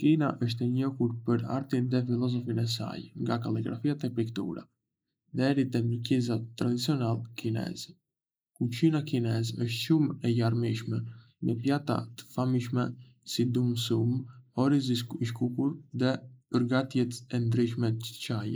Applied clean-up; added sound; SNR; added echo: neural mask model Resemble Enhance denoiser.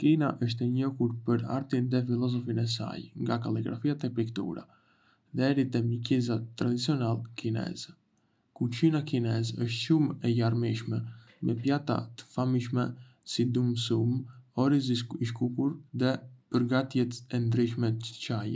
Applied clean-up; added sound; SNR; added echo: none; none; none; none.